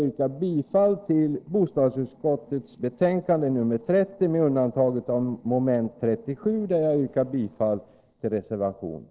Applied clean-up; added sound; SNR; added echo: neural separator model SepFormer DNS4.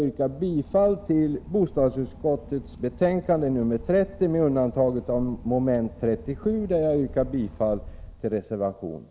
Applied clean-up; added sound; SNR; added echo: none; Engine / Boat, Water vehicle; 17 dB; none.